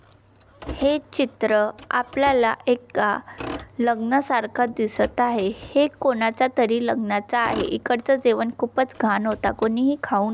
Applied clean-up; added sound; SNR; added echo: none; Motor vehicle (road); 18 dB; none.